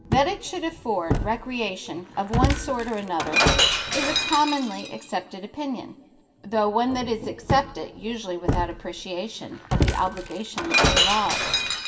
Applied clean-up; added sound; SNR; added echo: none; Shatter; -1 dB; reverberation time 2.4 s.